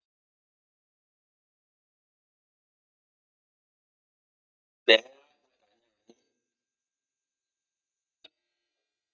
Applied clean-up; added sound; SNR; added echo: neural mask model DeepFilterNet 3.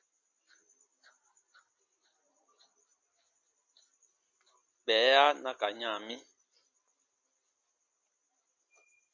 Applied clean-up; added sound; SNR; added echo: none; none; none; none.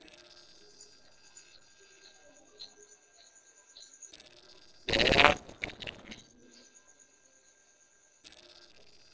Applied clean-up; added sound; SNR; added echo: neural separator model SepFormer DNS4.